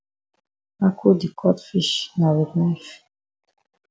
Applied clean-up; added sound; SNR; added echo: none; none; none; none.